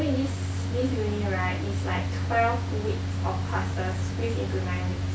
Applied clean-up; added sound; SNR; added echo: none; none; none; none.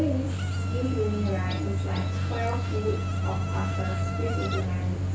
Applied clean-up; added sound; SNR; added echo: none; Insect; 13 dB; reverberation time 0.3 s.